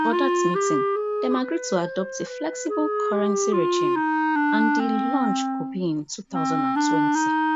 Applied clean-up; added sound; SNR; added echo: none; Wind instrument, woodwind instrument; -4 dB; none.